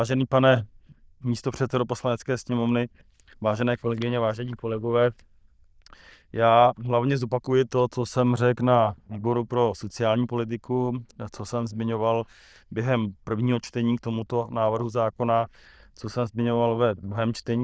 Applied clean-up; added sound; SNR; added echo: neural diffusion model UNIVERSE++.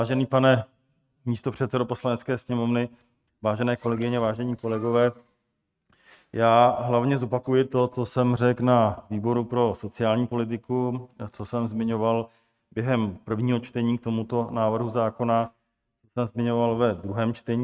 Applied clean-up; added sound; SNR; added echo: neural mask model RNNoise.